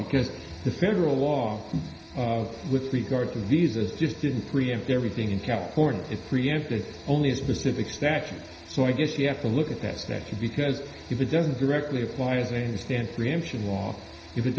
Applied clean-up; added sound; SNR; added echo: none; none; none; reverberation time 0.9 s.